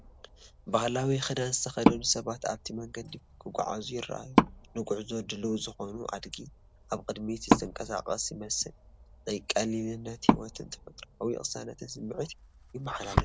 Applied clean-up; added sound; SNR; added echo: none; Wood; -1 dB; none.